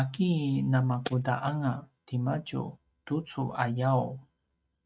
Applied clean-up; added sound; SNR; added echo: neural mask model RNNoise.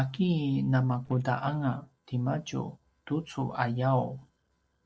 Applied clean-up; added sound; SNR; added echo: neural separator model SepFormer DNS4.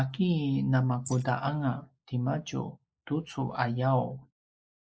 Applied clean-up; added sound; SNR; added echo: neural mask model Resemble Enhance denoiser.